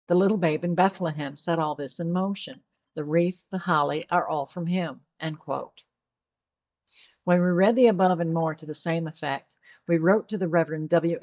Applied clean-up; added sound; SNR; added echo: neural mask model DeepFilterNet 3.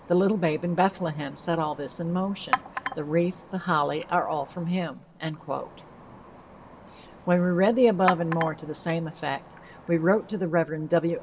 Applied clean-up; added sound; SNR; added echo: none; Chink, clink; 6 dB; reverberation time 2.4 s.